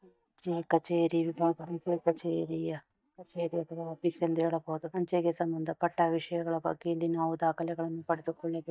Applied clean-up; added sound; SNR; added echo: neural mask model DeepFilterNet 3.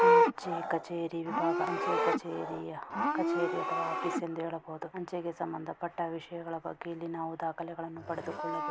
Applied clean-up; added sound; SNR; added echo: none; Livestock, farm animals, working animals; -4 dB; none.